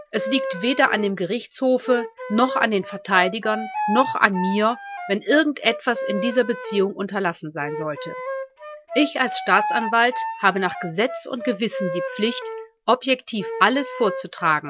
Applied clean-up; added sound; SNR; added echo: none; Wind instrument, woodwind instrument; 8 dB; none.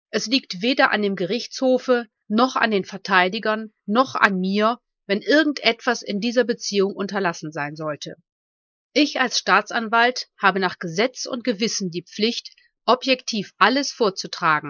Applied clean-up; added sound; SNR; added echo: neural mask model Resemble Enhance denoiser.